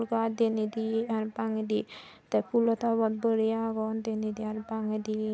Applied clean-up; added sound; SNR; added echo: none; none; none; none.